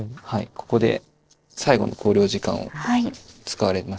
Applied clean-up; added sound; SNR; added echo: neural separator model SepFormer DNS4.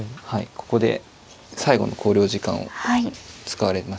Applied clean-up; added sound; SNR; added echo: none; none; none; none.